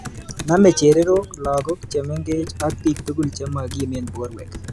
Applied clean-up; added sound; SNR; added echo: none; Computer keyboard; 12 dB; none.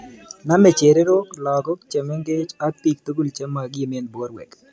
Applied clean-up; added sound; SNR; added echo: none; none; none; none.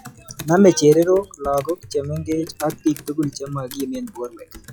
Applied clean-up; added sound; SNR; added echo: classical method log-MMSE.